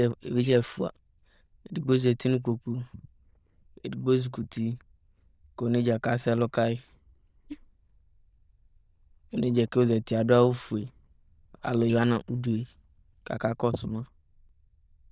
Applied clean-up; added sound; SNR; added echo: neural diffusion model UNIVERSE++.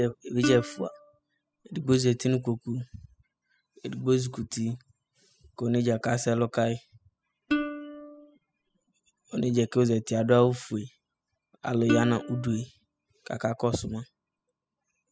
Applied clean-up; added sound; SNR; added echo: classical method spectral subtraction.